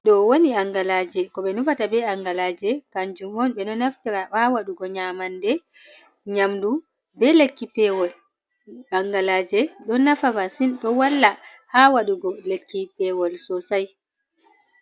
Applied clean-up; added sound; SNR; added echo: none; none; none; none.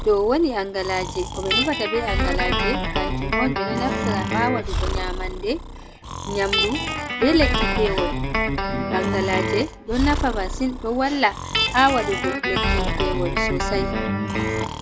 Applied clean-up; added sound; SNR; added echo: none; Breathing + Guitar; 0 dB; none.